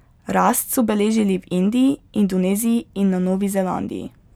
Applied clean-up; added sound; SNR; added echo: none; none; none; none.